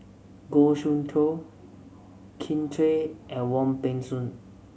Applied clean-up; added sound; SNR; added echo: none; none; none; none.